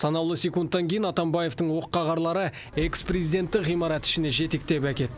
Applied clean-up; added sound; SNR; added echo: none; none; none; none.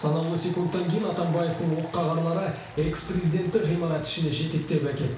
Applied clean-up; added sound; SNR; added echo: none; Applause; 19 dB; reverberation time 0.6 s.